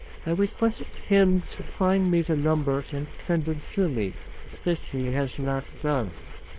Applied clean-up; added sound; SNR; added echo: neural separator model SepFormer WHAM!.